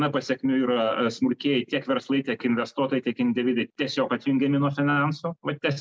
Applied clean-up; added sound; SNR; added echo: none; none; none; none.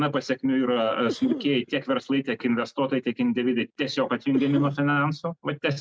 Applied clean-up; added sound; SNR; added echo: neural mask model RNNoise.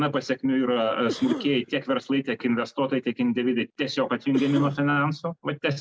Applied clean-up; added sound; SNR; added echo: none; Cough; 11 dB; none.